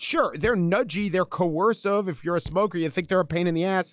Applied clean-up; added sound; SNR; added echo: classical method log-MMSE.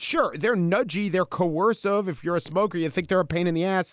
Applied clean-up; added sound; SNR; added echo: neural mask model Resemble Enhance denoiser.